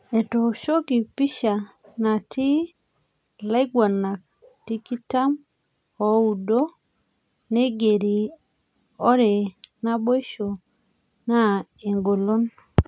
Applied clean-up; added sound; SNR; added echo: none; none; none; none.